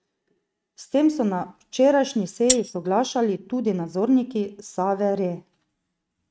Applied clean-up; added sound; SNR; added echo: neural mask model RNNoise.